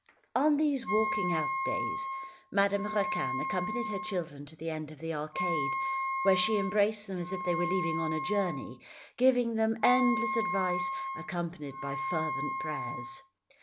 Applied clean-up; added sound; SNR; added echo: none; Wind instrument, woodwind instrument; 3 dB; none.